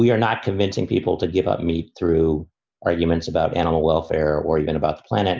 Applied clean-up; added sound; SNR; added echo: none; none; none; none.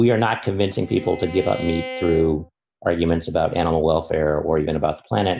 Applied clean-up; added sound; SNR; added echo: none; Bowed string instrument; 13 dB; none.